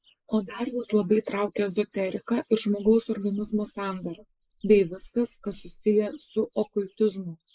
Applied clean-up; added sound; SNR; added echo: neural mask model Resemble Enhance denoiser.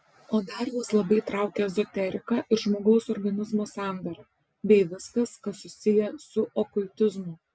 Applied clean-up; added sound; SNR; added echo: none; none; none; none.